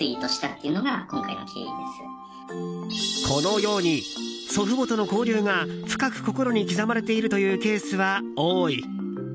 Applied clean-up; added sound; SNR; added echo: none; none; none; none.